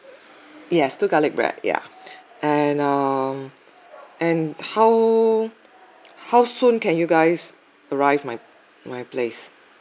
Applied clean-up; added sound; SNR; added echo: none; none; none; none.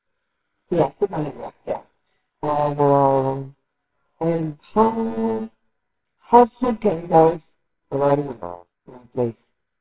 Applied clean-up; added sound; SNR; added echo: neural separator model SepFormer WHAMR!.